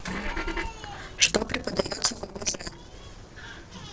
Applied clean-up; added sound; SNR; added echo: neural separator model SepFormer DNS4.